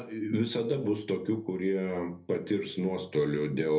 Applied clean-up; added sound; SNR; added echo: none; none; none; reverberation time 0.3 s.